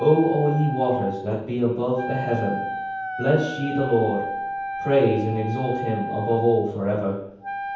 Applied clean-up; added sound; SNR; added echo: none; Wind instrument, woodwind instrument; 8 dB; reverberation time 0.9 s.